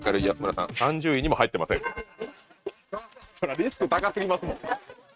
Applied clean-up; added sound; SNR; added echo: neural mask model RNNoise.